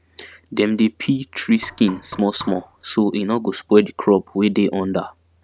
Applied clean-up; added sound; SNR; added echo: none; Knock; 19 dB; none.